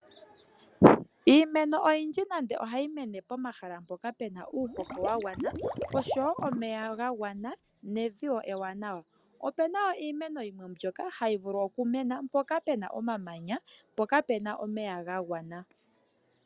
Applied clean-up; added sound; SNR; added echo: none; Water / Liquid; 8 dB; none.